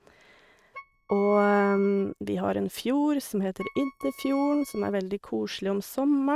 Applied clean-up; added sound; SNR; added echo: neural mask model RNNoise.